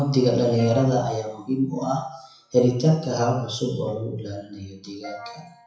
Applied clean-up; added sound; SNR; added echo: classical method WPE with log-MMSE.